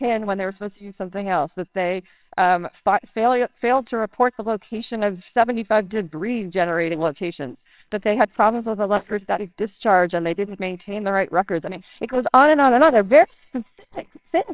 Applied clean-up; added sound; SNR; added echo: neural separator model SepFormer WHAMR!.